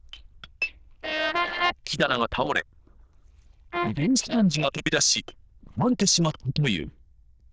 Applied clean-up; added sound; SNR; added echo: neural diffusion model UNIVERSE++.